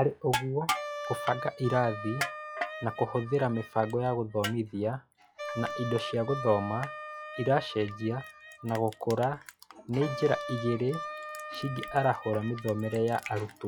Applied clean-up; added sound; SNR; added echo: classical method log-MMSE.